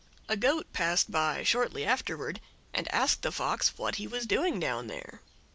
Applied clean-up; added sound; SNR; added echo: none; none; none; none.